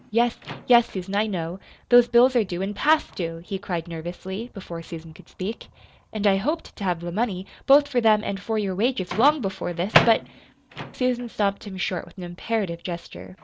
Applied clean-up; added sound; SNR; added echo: none; Microwave oven; 11 dB; none.